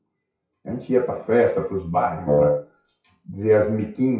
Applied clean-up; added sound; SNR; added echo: classical method WPE with log-MMSE.